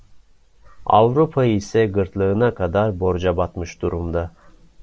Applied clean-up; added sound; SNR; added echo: none; none; none; none.